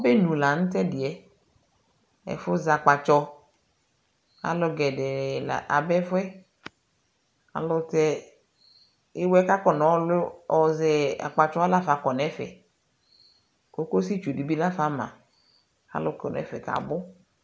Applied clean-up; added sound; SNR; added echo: none; none; none; none.